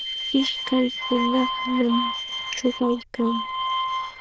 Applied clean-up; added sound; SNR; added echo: neural diffusion model UNIVERSE++.